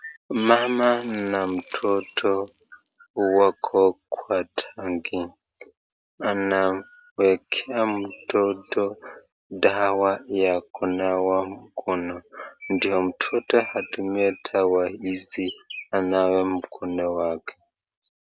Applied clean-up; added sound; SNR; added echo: none; Shatter; 17 dB; none.